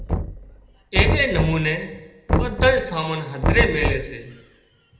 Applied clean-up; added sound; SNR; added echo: none; Knock; 0 dB; reverberation time 0.8 s.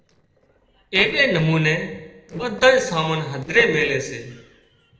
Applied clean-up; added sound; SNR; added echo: neural separator model SepFormer DNS4.